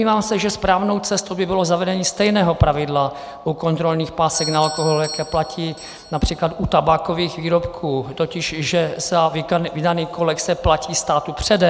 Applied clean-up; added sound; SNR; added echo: none; Doorbell; 20 dB; none.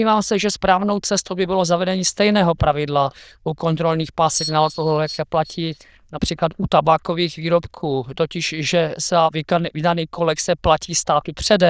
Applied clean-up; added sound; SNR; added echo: neural diffusion model UNIVERSE++.